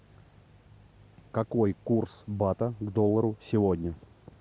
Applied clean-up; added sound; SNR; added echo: none; none; none; none.